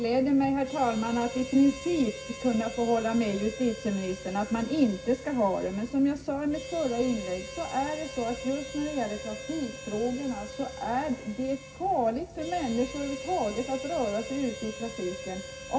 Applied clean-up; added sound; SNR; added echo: none; Harmonica; 12 dB; reverberation time 0.4 s.